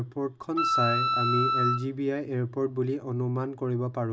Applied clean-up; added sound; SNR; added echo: none; Wind instrument, woodwind instrument; -2 dB; none.